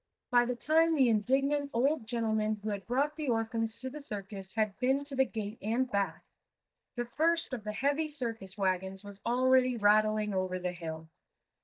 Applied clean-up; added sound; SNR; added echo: neural mask model DeepFilterNet 3.